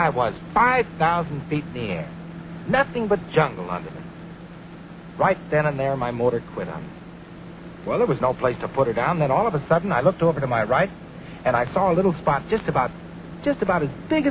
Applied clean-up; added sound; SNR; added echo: none; none; none; none.